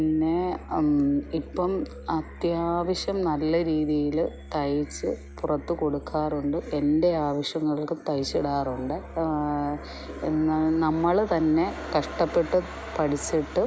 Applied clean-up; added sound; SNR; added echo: none; Musical instrument; 17 dB; none.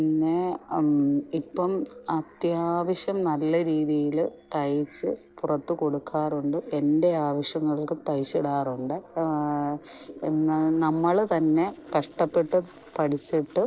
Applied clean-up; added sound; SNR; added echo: neural separator model SepFormer DNS4.